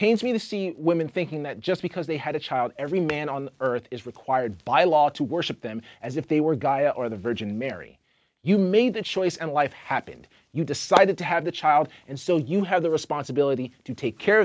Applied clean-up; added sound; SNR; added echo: none; none; none; none.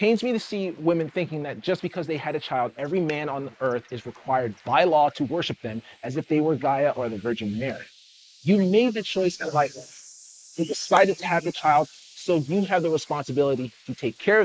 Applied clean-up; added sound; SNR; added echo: neural mask model Resemble Enhance denoiser.